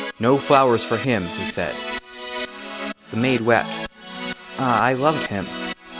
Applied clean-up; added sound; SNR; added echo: none; Keyboard (musical); 8 dB; none.